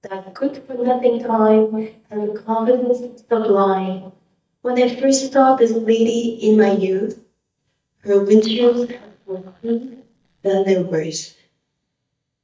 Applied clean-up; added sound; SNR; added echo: neural mask model DeepFilterNet 3.